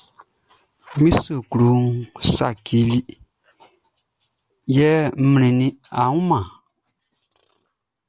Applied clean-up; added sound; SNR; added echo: none; none; none; none.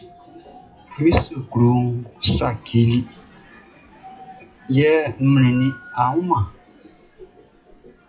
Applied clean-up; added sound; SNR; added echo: classical method WPE with log-MMSE.